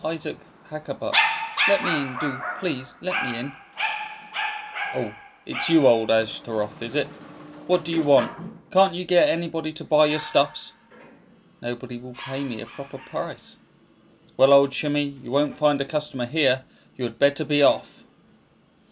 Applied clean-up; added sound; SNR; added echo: none; Dog; 9 dB; none.